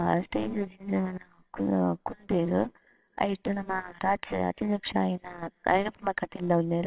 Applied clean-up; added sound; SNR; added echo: neural separator model SepFormer WHAMR!.